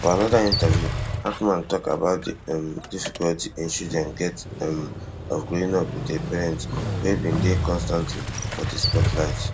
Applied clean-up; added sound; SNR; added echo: none; Motorcycle; 2 dB; none.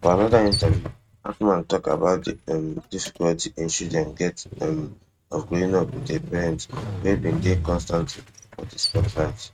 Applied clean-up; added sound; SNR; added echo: neural mask model RNNoise.